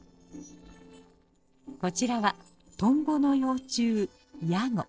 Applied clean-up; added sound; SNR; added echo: neural separator model SepFormer DNS4.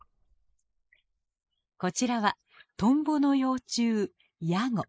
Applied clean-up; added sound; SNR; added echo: neural mask model Resemble Enhance denoiser.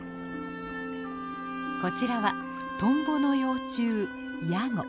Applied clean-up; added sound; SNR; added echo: none; none; none; none.